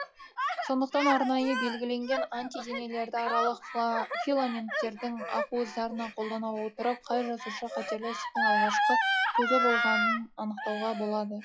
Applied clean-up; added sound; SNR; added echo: classical method log-MMSE.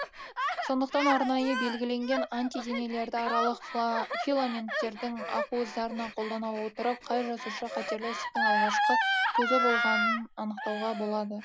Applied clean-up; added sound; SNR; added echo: none; Gasp; 1 dB; none.